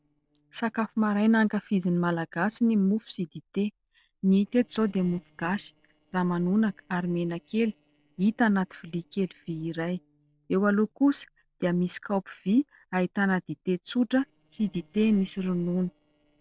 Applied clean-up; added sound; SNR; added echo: neural separator model SepFormer DNS4.